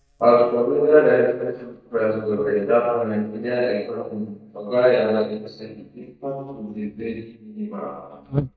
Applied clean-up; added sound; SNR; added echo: neural mask model DeepFilterNet 3.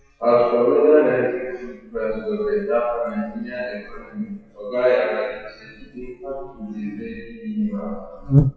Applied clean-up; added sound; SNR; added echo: classical method WPE with log-MMSE.